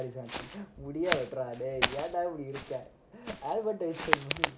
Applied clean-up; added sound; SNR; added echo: none; Walk, footsteps; 0 dB; none.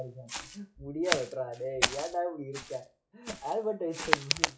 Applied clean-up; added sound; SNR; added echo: classical method log-MMSE.